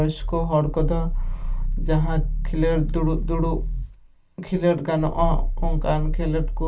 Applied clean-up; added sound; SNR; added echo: none; Growling; -1 dB; reverberation time 0.2 s.